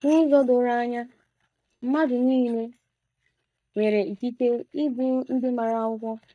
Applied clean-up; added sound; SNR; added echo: neural mask model DeepFilterNet 3.